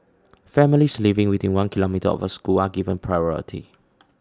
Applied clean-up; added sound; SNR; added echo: none; none; none; none.